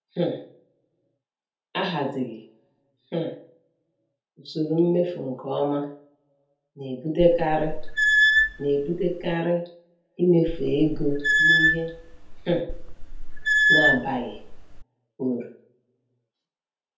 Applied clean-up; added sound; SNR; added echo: none; Squeak / Screech; -4 dB; reverberation time 0.5 s.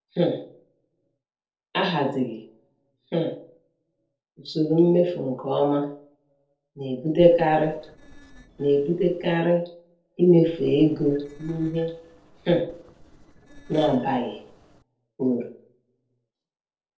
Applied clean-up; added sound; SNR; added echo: neural separator model SepFormer DNS4.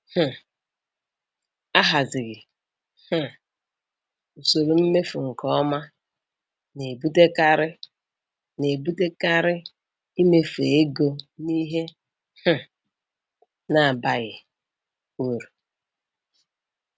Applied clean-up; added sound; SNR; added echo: none; none; none; none.